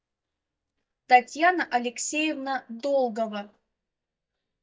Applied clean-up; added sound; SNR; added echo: neural mask model DeepFilterNet 3.